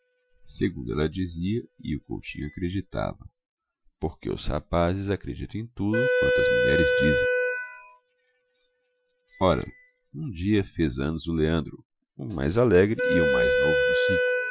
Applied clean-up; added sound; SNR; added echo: classical method Wiener filter.